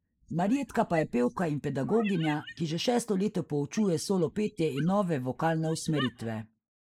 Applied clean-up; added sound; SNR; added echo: neural mask model Resemble Enhance denoiser.